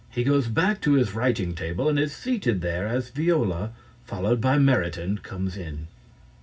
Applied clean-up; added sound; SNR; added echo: none; none; none; reverberation time 0.4 s.